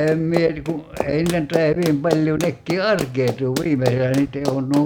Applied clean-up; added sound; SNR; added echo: none; Run; 10 dB; none.